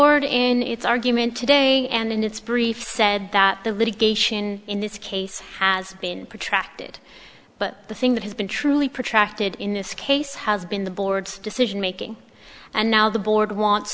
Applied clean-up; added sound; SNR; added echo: none; none; none; none.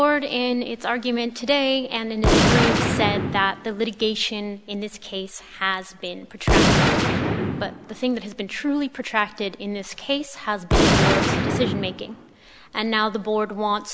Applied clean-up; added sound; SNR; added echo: none; Gunshot, gunfire; -1 dB; none.